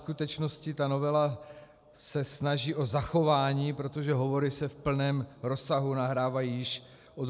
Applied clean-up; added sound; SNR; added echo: none; none; none; none.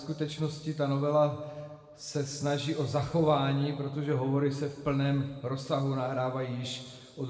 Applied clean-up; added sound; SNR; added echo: none; none; none; reverberation time 1.6 s.